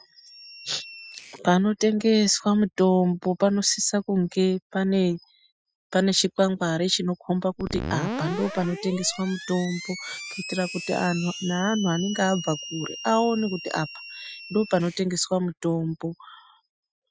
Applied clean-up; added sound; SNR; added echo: classical method Wiener filter.